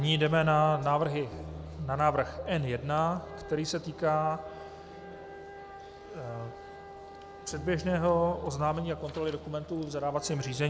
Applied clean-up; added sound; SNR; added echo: none; Wind instrument, woodwind instrument + Bass guitar; 15 dB; none.